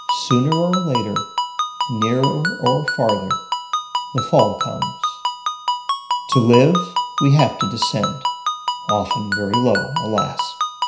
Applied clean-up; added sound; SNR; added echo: none; Ringtone; 3 dB; reverberation time 0.5 s.